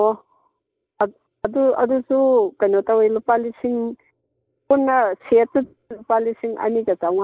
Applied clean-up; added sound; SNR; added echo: neural mask model Resemble Enhance denoiser.